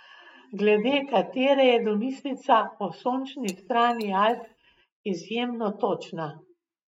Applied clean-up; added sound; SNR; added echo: neural mask model RNNoise.